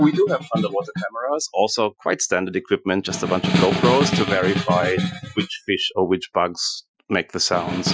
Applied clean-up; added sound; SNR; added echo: classical method Wiener filter.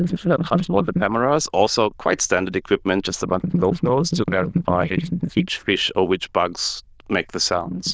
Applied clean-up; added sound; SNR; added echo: neural diffusion model UNIVERSE++.